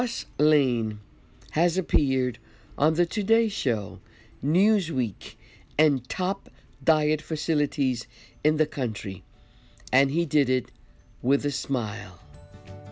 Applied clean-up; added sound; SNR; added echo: none; none; none; none.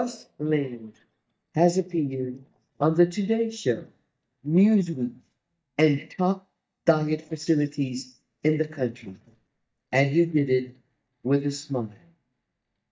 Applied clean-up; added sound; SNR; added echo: neural mask model DeepFilterNet 3.